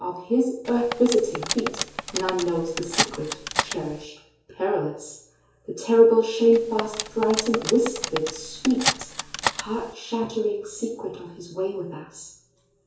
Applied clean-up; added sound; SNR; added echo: none; Cutlery, silverware; 5 dB; reverberation time 2.4 s.